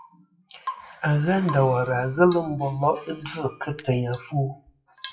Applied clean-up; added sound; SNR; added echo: classical method WPE with log-MMSE.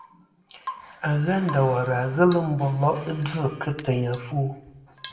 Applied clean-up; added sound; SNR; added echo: none; Drip / Water tap, faucet / Rain; 18 dB; reverberation time 0.7 s.